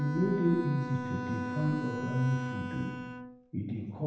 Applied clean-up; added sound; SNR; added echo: none; Bowed string instrument; 6 dB; reverberation time 0.9 s.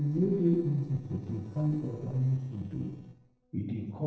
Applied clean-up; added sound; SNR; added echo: neural separator model SepFormer DNS4.